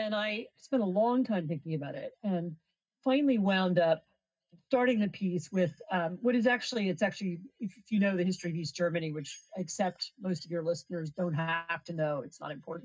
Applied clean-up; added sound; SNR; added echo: neural mask model DeepFilterNet 3.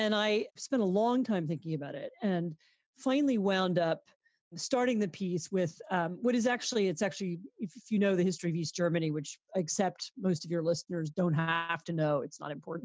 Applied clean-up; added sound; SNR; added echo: none; none; none; none.